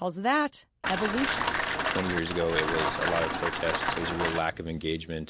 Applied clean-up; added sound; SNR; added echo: none; Rain; -1 dB; none.